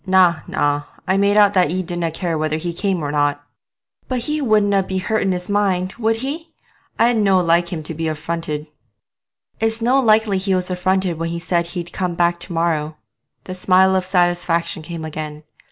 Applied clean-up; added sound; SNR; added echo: none; none; none; none.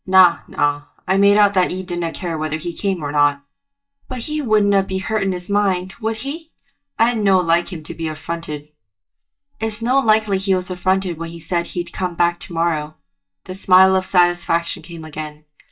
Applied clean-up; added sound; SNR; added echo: neural mask model DeepFilterNet 3.